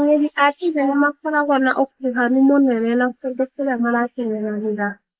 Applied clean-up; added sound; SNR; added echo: neural mask model Resemble Enhance denoiser.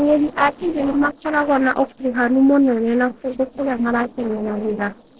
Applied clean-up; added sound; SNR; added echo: neural separator model SepFormer DNS4.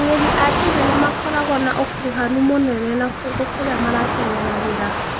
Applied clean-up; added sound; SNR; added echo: none; Waves, surf; 1 dB; none.